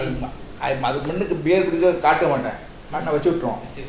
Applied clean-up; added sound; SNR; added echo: none; Insect; 14 dB; none.